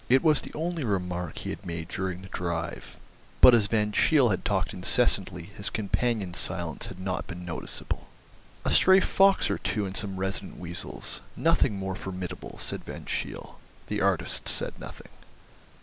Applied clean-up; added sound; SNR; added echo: none; none; none; none.